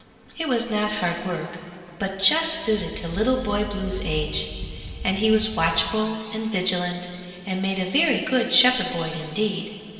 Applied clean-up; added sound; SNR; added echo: none; Thunder / Wind; 10 dB; reverberation time 2.7 s.